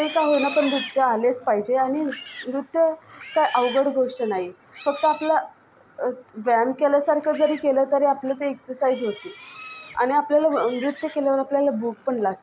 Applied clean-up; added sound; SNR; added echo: none; Livestock, farm animals, working animals; 18 dB; none.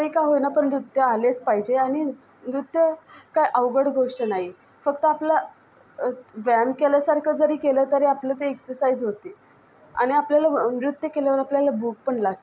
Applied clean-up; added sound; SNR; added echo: none; none; none; none.